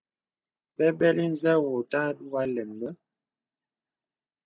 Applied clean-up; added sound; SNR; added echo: neural mask model DeepFilterNet 3.